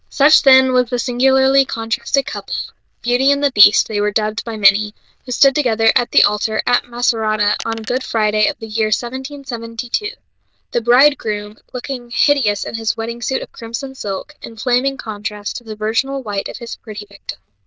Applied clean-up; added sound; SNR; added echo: neural diffusion model UNIVERSE++.